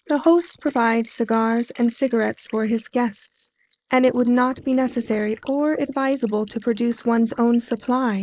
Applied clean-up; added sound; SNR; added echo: neural mask model Resemble Enhance denoiser.